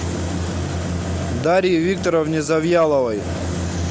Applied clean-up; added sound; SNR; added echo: none; none; none; none.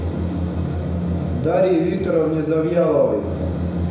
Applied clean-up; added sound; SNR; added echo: none; none; none; reverberation time 1.0 s.